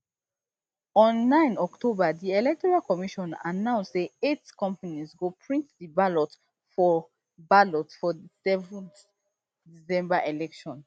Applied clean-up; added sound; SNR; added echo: none; none; none; none.